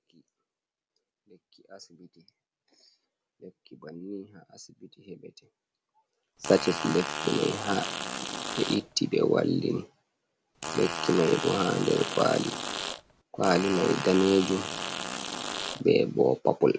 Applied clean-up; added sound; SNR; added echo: none; Fart; 6 dB; none.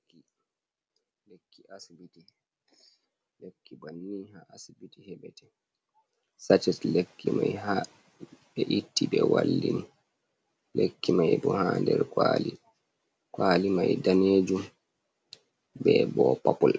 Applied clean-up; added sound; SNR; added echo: none; none; none; none.